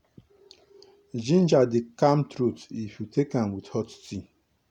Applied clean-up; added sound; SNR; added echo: none; none; none; none.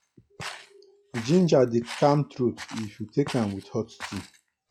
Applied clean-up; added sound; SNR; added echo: classical method log-MMSE.